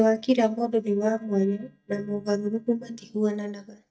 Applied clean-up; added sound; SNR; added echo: neural mask model DeepFilterNet 3.